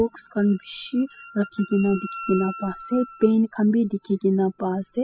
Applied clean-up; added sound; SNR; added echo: classical method spectral subtraction.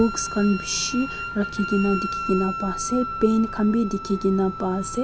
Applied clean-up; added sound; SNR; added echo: none; Wind instrument, woodwind instrument; 9 dB; none.